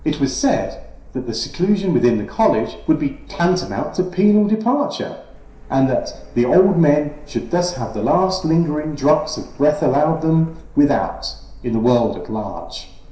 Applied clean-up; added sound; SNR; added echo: none; Printer; 18 dB; reverberation time 0.7 s.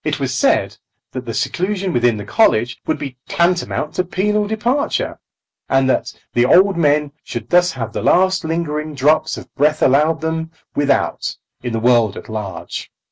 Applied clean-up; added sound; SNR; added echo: none; none; none; none.